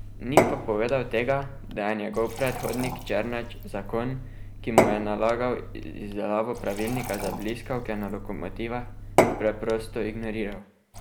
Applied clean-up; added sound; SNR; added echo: none; Fill (with liquid) / Glass / Water; 1 dB; none.